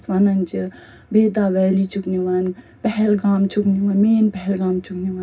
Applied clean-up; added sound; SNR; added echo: none; none; none; reverberation time 0.4 s.